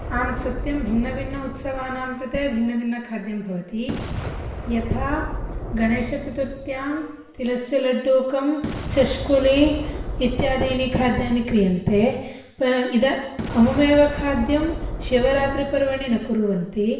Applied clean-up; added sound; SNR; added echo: none; Boom; 9 dB; reverberation time 0.9 s.